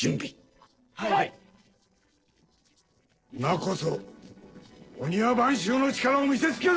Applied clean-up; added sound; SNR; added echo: neural separator model SepFormer DNS4.